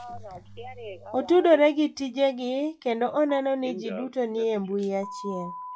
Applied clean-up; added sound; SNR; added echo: classical method log-MMSE.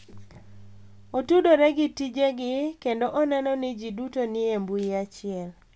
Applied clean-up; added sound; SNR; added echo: none; none; none; none.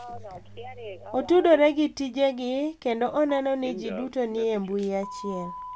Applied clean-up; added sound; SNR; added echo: none; Telephone; 15 dB; none.